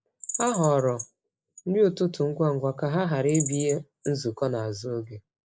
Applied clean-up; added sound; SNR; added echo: neural mask model Resemble Enhance denoiser.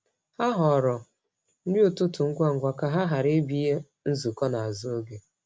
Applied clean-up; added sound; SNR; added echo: none; none; none; none.